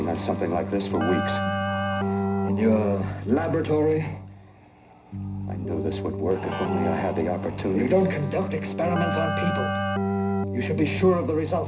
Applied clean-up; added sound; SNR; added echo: none; Keyboard (musical); 2 dB; reverberation time 0.4 s.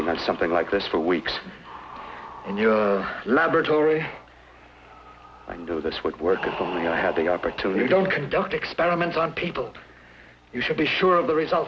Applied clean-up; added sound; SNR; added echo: none; none; none; none.